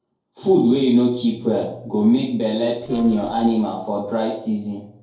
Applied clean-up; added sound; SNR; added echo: neural separator model SepFormer DNS4.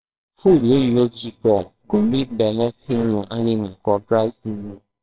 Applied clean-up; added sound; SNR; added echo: neural separator model SepFormer WHAMR!.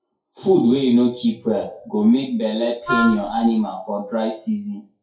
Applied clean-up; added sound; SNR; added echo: classical method WPE with log-MMSE.